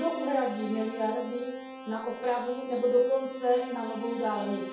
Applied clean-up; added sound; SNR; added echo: none; Keyboard (musical); 10 dB; reverberation time 0.7 s.